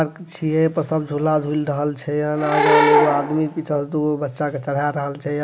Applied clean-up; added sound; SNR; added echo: none; Animal / Brass instrument; 0 dB; none.